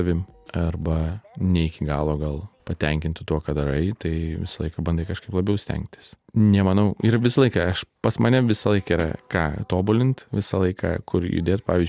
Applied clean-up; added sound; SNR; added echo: none; Snare drum; 20 dB; none.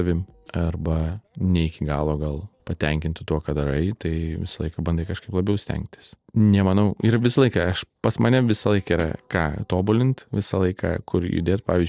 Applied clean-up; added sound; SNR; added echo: neural separator model SepFormer DNS4.